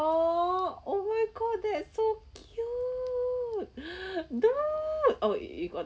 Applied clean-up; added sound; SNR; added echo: none; none; none; none.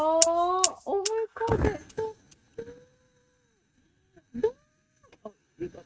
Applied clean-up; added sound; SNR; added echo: neural mask model RNNoise.